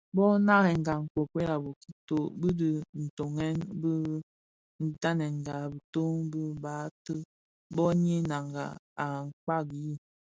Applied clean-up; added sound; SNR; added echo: none; none; none; none.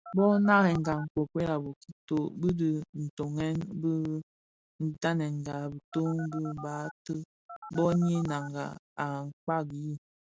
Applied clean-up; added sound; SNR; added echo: none; Telephone; 15 dB; none.